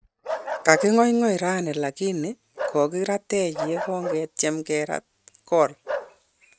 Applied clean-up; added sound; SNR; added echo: neural mask model RNNoise.